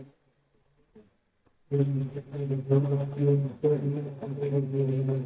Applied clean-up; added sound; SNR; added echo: neural mask model DeepFilterNet 3.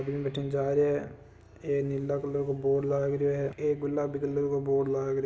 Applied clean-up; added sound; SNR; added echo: none; none; none; none.